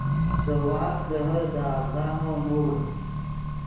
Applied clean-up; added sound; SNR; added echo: none; Accelerating, revving, vroom; 0 dB; reverberation time 1.1 s.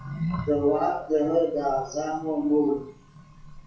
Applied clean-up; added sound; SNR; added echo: classical method WPE with log-MMSE.